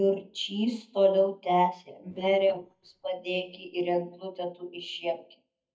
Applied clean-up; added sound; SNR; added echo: neural mask model DeepFilterNet 3.